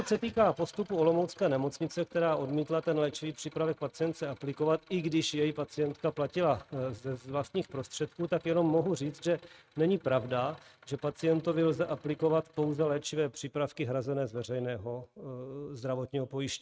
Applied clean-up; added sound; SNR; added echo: neural mask model RNNoise.